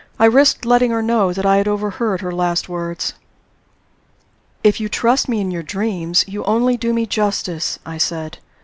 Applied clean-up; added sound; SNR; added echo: none; none; none; none.